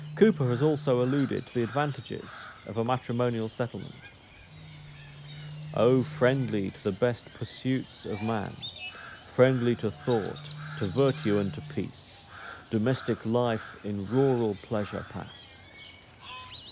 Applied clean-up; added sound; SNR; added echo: none; Crow; 14 dB; none.